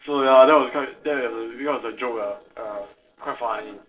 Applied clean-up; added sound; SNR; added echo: neural separator model SepFormer DNS4.